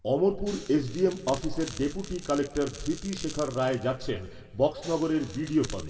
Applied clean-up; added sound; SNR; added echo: none; Crackle; 18 dB; reverberation time 1.3 s.